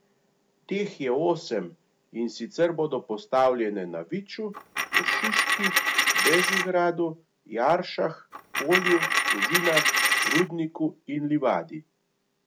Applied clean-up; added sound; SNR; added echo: none; Coin (dropping); -4 dB; none.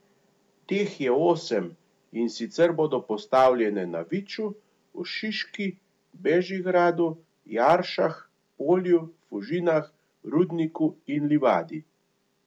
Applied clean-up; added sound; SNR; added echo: none; none; none; none.